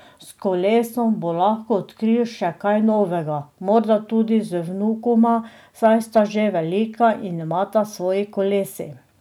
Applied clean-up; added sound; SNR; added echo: none; none; none; none.